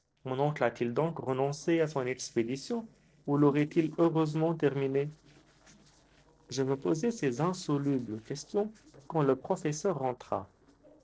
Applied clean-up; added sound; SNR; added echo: neural separator model SepFormer DNS4.